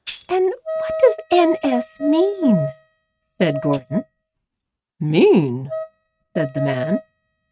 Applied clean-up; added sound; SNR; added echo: neural mask model RNNoise.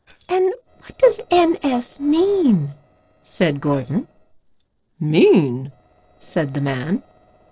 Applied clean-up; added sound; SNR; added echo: neural separator model SepFormer DNS4.